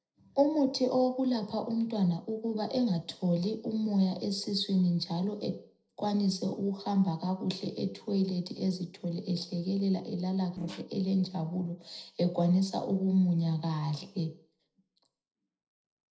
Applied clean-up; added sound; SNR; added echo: neural separator model SepFormer DNS4.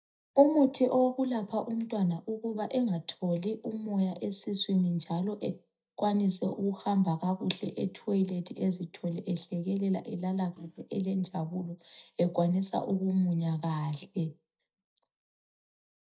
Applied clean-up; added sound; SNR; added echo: neural mask model DeepFilterNet 3.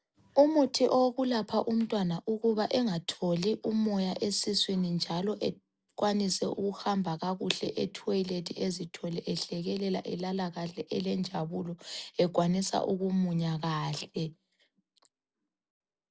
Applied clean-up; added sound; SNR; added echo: none; none; none; none.